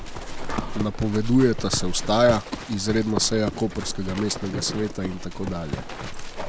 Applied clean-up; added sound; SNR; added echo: none; Livestock, farm animals, working animals; 5 dB; none.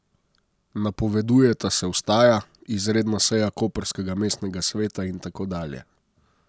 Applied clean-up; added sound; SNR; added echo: none; none; none; none.